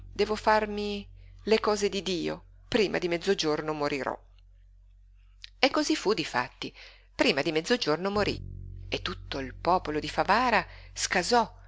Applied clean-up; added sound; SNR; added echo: none; Bass guitar; 18 dB; none.